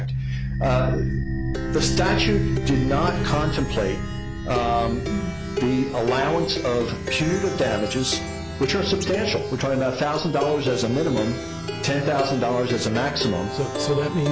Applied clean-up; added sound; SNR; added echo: none; Plucked string instrument; 2 dB; none.